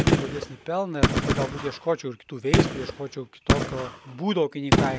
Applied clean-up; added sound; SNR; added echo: none; Gunshot, gunfire; -4 dB; none.